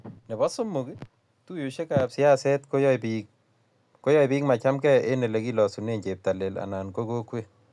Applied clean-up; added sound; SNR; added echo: none; none; none; none.